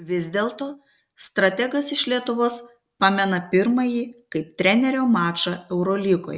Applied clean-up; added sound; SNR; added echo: none; none; none; none.